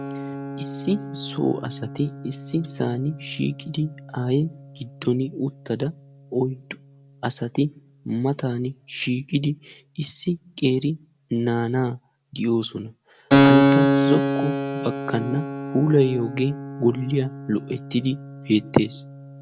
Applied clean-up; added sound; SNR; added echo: none; Keyboard (musical); 2 dB; none.